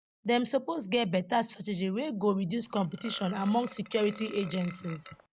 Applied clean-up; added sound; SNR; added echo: none; Burping, eructation; 17 dB; none.